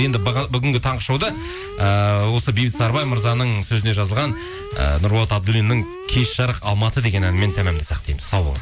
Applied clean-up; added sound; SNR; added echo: none; Alarm; 17 dB; none.